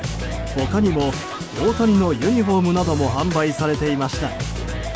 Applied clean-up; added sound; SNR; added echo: none; none; none; none.